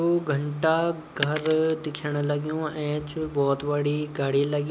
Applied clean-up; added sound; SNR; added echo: none; Shatter; 9 dB; none.